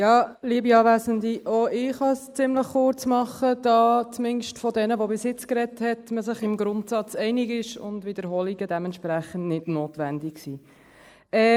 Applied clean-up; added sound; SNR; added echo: neural mask model Resemble Enhance denoiser.